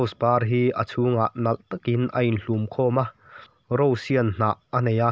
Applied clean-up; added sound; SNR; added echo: none; none; none; none.